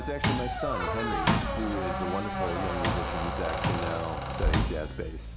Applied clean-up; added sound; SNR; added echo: none; Tools + Squeak; -3 dB; none.